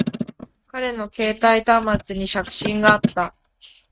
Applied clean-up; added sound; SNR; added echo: neural mask model RNNoise.